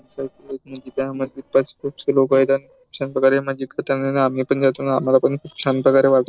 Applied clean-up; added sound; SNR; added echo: neural separator model SepFormer DNS4.